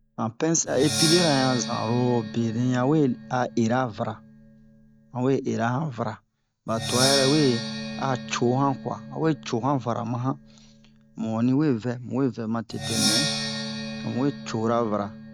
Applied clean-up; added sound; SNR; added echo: none; Percussion; 7 dB; none.